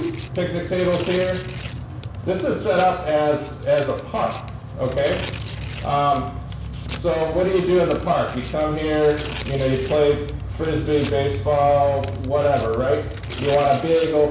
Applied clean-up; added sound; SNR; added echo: none; Tearing; 19 dB; reverberation time 0.7 s.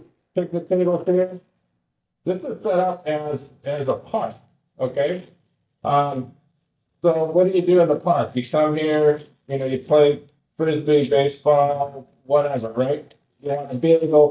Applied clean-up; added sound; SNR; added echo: neural mask model DeepFilterNet 3.